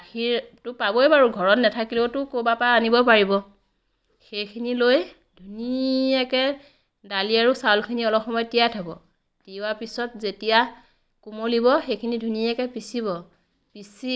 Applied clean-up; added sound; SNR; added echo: none; none; none; none.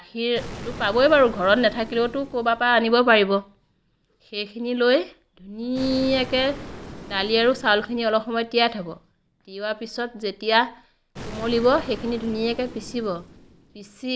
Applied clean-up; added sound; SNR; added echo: none; Explosion; 17 dB; none.